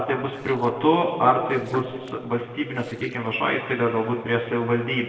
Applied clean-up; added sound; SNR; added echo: neural separator model SepFormer DNS4.